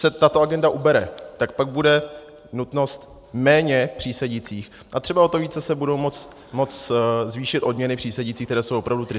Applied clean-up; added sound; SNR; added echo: none; none; none; none.